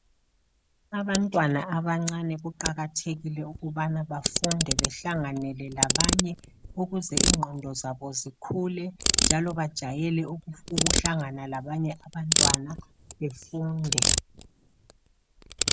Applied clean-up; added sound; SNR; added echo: none; Ratchet, pawl; -1 dB; none.